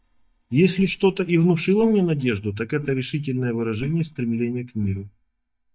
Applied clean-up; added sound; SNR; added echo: neural mask model DeepFilterNet 3.